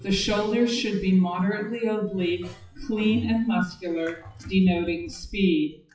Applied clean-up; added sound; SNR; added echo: classical method WPE with log-MMSE.